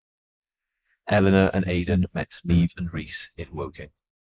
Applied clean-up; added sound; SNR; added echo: neural mask model Resemble Enhance denoiser.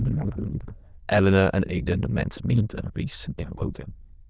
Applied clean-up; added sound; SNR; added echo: neural diffusion model UNIVERSE++.